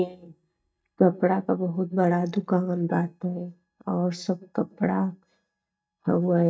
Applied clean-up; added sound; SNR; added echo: neural mask model DeepFilterNet 3.